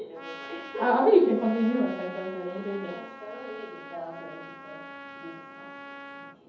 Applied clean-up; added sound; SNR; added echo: none; Trumpet; 15 dB; reverberation time 2.2 s.